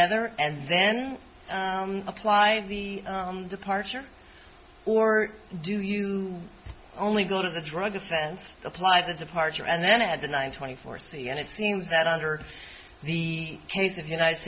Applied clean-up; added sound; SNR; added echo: none; none; none; none.